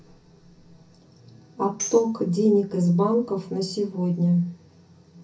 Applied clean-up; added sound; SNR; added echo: none; Tambourine; 13 dB; reverberation time 0.3 s.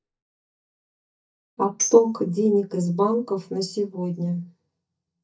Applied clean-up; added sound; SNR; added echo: neural mask model DeepFilterNet 3.